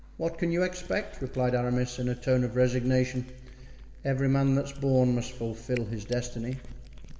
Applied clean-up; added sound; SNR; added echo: none; Cat; 17 dB; reverberation time 1.7 s.